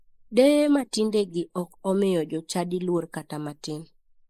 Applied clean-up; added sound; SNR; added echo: neural mask model Resemble Enhance denoiser.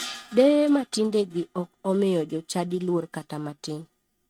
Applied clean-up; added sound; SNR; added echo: neural mask model RNNoise.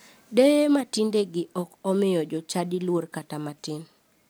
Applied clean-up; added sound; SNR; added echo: none; none; none; none.